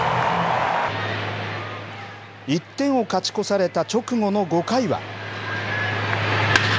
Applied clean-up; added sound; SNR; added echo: none; none; none; none.